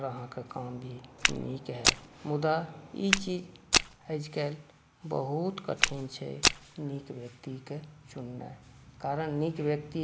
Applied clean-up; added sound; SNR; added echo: none; Walk, footsteps; -4 dB; none.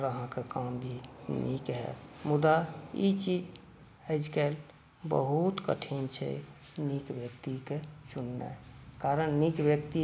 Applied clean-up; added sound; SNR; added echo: none; none; none; none.